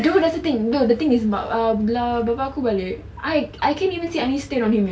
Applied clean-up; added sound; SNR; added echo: none; none; none; none.